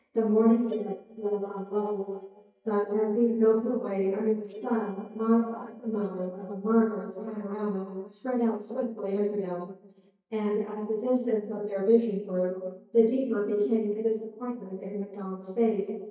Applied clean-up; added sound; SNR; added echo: neural mask model DeepFilterNet 3.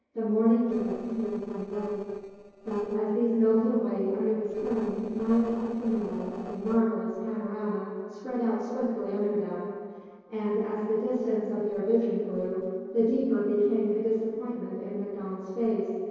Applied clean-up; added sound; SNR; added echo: neural separator model SepFormer DNS4.